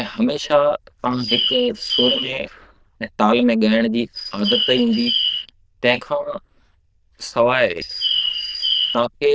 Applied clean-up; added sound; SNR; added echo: neural diffusion model UNIVERSE++.